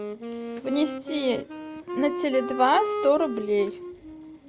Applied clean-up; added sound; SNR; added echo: none; Wind instrument, woodwind instrument; 7 dB; none.